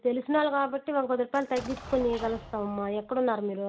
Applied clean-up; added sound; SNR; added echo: none; Explosion; 16 dB; none.